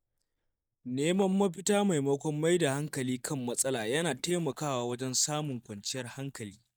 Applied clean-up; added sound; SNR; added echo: neural mask model DeepFilterNet 3.